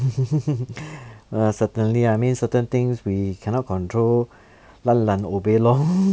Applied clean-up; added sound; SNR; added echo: none; none; none; none.